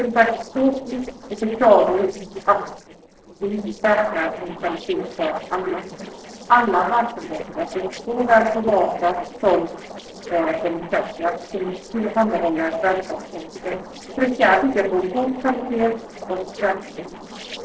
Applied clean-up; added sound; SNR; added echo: neural separator model SepFormer DNS4.